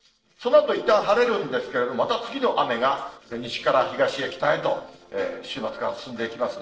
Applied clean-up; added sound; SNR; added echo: neural separator model SepFormer DNS4.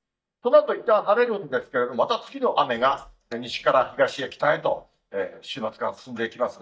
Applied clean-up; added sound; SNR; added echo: neural mask model DeepFilterNet 3.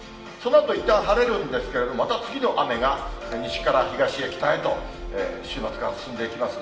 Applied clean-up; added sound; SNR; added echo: none; Bell; 18 dB; reverberation time 1.0 s.